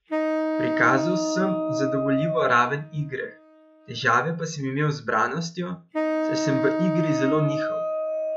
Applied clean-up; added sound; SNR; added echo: classical method log-MMSE.